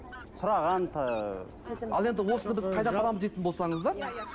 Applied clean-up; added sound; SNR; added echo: none; Fowl; 14 dB; none.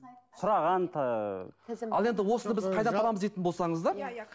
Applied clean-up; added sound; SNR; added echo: none; none; none; none.